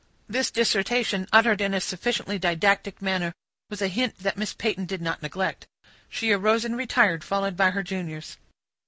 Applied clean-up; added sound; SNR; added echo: none; none; none; none.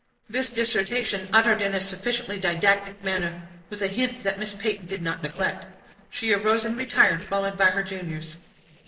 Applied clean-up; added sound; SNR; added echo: neural separator model SepFormer DNS4.